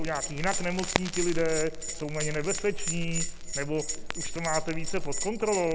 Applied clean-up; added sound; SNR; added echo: none; Bell + Crackle; 0 dB; none.